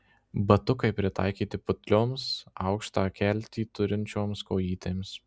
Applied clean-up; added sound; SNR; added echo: none; none; none; none.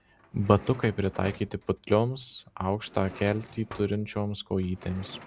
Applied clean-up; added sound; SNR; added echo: none; Drawer open or close; 19 dB; none.